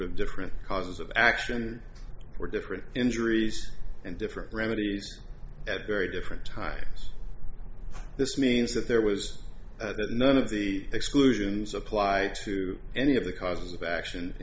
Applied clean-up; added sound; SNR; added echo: none; none; none; none.